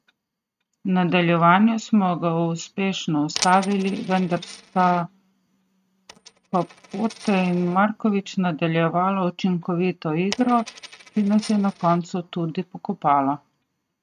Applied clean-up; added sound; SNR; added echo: neural mask model RNNoise.